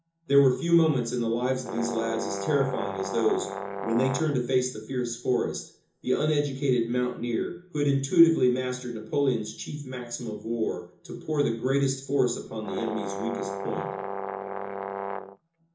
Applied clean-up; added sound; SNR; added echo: none; Brass instrument; 6 dB; reverberation time 0.6 s.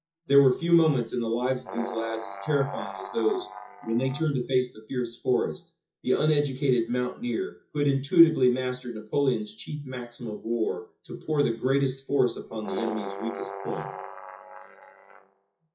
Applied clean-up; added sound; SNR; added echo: classical method WPE with log-MMSE.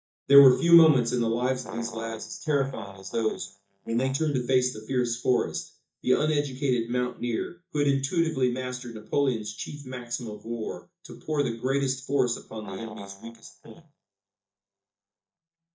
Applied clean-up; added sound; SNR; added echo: neural mask model DeepFilterNet 3.